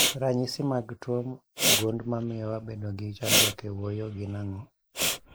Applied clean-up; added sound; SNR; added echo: neural mask model Resemble Enhance denoiser.